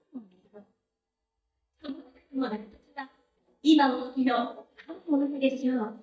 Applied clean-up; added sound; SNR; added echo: neural mask model DeepFilterNet 3.